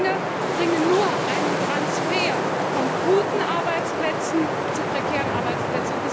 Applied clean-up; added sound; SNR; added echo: none; Wind; -3 dB; none.